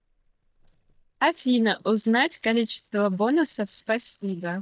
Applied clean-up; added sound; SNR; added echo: neural mask model DeepFilterNet 3.